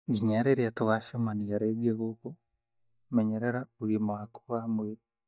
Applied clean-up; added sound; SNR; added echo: neural mask model DeepFilterNet 3.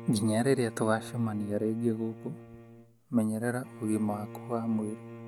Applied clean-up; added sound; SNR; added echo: none; Bowed string instrument; 15 dB; none.